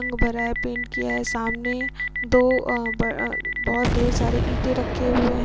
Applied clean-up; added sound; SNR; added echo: none; Boom; 2 dB; none.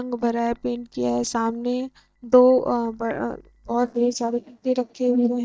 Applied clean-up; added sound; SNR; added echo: neural mask model DeepFilterNet 3.